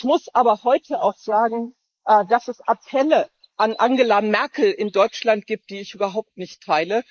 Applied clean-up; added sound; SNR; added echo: neural mask model Resemble Enhance denoiser.